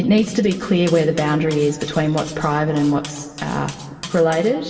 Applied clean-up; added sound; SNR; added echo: none; Cutlery, silverware; 20 dB; reverberation time 2.6 s.